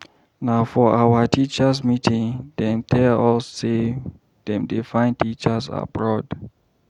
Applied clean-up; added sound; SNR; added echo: none; none; none; none.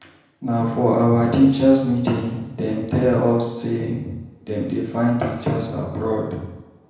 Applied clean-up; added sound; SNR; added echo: none; none; none; reverberation time 0.9 s.